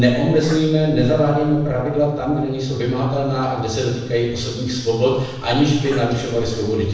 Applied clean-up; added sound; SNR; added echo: neural separator model SepFormer DNS4.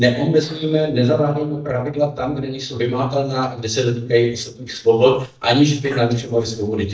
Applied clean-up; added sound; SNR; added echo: neural mask model DeepFilterNet 3.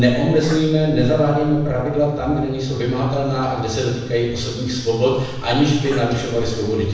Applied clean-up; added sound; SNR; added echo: none; Cough; 15 dB; reverberation time 1.1 s.